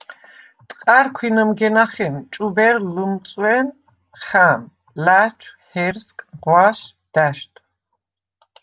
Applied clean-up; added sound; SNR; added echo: none; none; none; none.